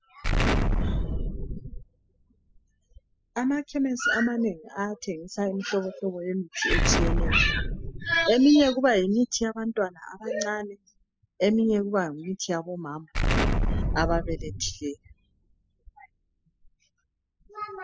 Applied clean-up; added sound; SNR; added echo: classical method spectral subtraction.